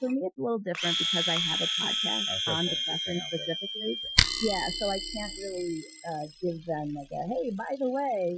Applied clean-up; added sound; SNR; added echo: classical method Wiener filter.